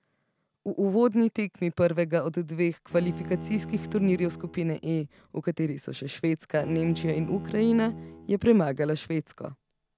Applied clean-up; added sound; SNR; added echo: none; Bowed string instrument; 14 dB; none.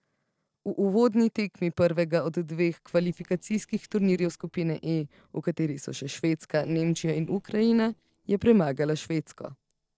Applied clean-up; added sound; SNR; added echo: neural separator model SepFormer DNS4.